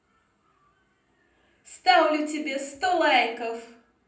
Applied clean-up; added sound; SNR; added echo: none; none; none; reverberation time 0.6 s.